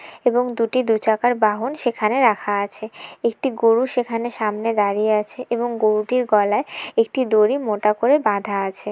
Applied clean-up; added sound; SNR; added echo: none; none; none; none.